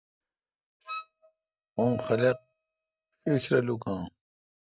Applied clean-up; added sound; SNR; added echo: neural mask model RNNoise.